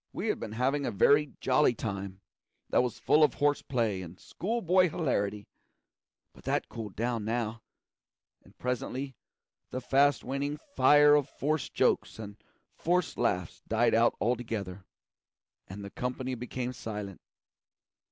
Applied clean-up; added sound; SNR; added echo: none; none; none; none.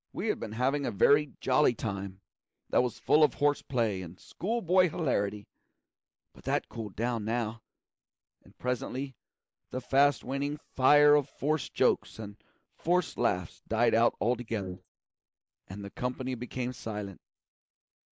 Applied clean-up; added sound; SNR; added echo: neural mask model Resemble Enhance denoiser.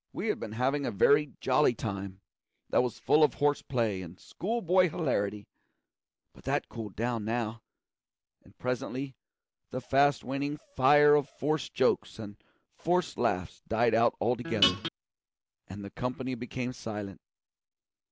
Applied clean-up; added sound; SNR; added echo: none; Guitar; -2 dB; none.